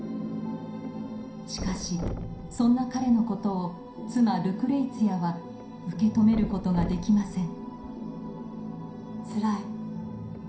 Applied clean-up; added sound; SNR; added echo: none; Thump, thud; 14 dB; reverberation time 0.5 s.